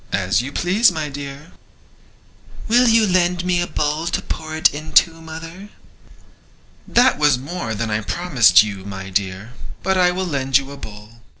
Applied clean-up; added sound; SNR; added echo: none; none; none; none.